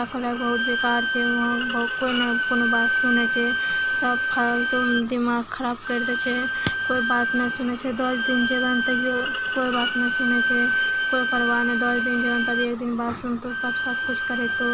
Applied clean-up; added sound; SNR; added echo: none; Bowed string instrument; -1 dB; none.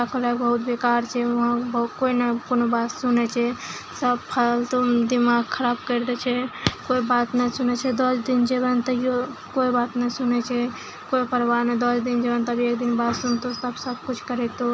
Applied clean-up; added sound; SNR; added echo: none; none; none; none.